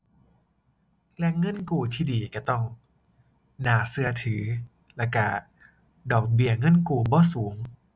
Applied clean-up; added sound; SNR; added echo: none; none; none; none.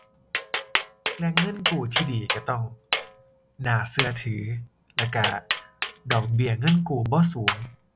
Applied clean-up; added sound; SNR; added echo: none; Tap; 4 dB; none.